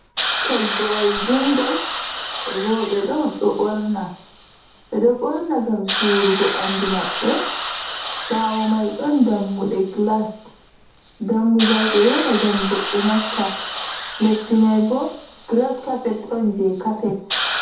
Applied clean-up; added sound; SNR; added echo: none; Hiss; 2 dB; reverberation time 0.5 s.